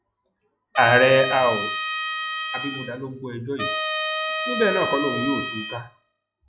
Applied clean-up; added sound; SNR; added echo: classical method log-MMSE.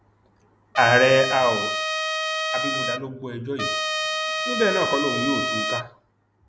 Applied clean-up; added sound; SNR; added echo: none; Trumpet; 1 dB; none.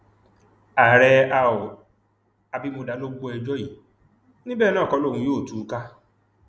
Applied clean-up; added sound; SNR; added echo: none; none; none; none.